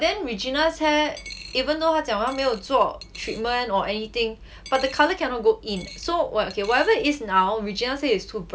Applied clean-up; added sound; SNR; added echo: none; Coin (dropping); 20 dB; none.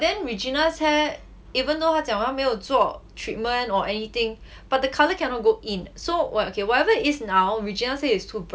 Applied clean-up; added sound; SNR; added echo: none; none; none; none.